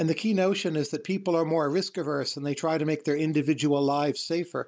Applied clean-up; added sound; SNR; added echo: none; none; none; none.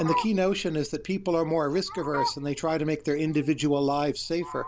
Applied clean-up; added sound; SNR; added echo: none; Fowl; 10 dB; none.